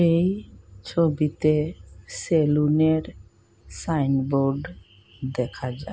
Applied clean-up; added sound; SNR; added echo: none; none; none; none.